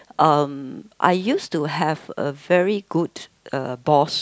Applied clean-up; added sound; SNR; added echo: none; none; none; none.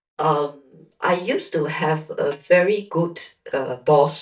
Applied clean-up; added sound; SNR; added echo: neural mask model DeepFilterNet 3.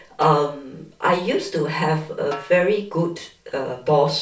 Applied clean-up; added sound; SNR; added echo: none; Snare drum; 19 dB; reverberation time 0.3 s.